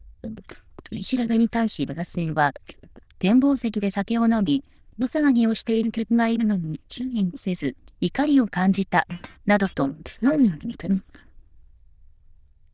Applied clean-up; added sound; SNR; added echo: neural diffusion model UNIVERSE++.